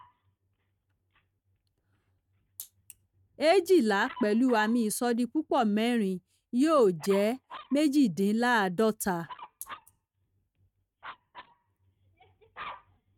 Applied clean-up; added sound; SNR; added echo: neural mask model RNNoise.